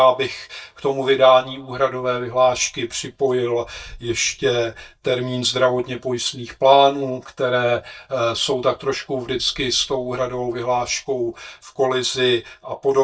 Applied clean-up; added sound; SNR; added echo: neural mask model DeepFilterNet 3.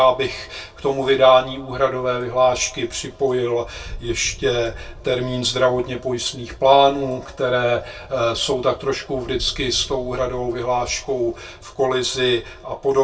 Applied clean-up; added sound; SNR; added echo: none; Wind; 19 dB; reverberation time 0.2 s.